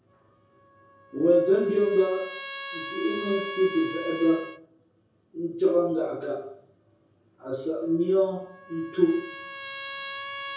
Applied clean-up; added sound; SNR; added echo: none; Trumpet; 13 dB; reverberation time 0.6 s.